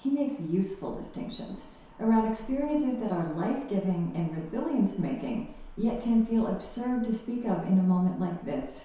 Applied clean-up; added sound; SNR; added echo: none; Cricket / Motor vehicle (road); 19 dB; reverberation time 0.7 s.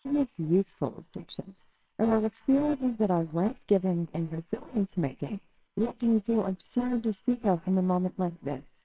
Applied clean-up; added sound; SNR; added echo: neural separator model SepFormer WHAMR!.